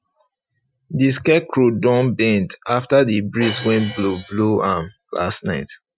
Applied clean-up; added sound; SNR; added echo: classical method Wiener filter.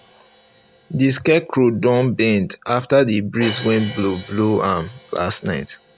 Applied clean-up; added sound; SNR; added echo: none; Crash cymbal; 19 dB; none.